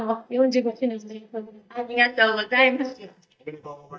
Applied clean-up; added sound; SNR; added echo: neural mask model DeepFilterNet 3.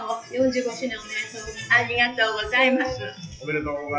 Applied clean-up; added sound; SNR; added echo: classical method WPE with log-MMSE.